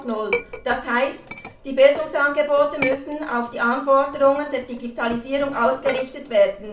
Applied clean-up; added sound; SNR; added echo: none; Chink, clink; 13 dB; reverberation time 0.3 s.